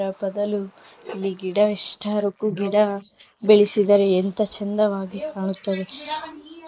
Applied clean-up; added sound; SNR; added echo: neural mask model Resemble Enhance denoiser.